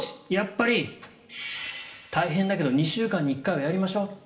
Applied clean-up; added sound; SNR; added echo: none; none; none; reverberation time 1.6 s.